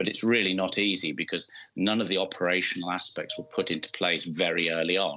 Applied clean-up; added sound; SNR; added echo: none; none; none; none.